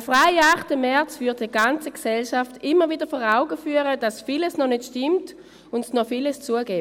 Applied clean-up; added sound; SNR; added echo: none; none; none; none.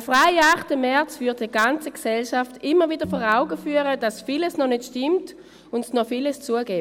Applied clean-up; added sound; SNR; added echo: none; Bowed string instrument; 17 dB; none.